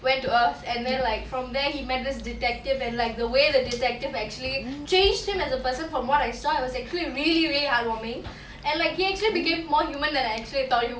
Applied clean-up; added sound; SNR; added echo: none; Bird; 20 dB; none.